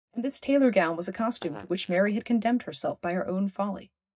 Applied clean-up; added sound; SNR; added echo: neural mask model DeepFilterNet 3.